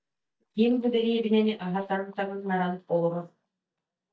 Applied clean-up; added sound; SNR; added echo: neural mask model DeepFilterNet 3.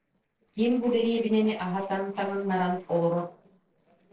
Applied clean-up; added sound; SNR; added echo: neural separator model SepFormer DNS4.